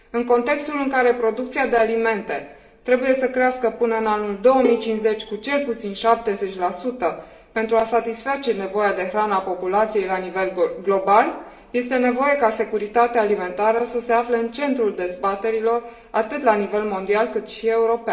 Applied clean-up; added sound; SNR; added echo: none; Bowed string instrument; 12 dB; reverberation time 0.8 s.